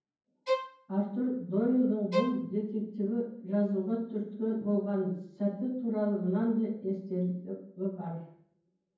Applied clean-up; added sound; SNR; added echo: none; Bowed string instrument; 5 dB; reverberation time 0.9 s.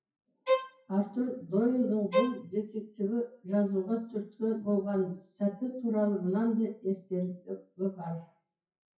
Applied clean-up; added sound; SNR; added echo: classical method WPE with log-MMSE.